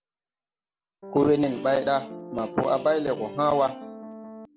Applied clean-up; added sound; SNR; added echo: none; Piano; 13 dB; none.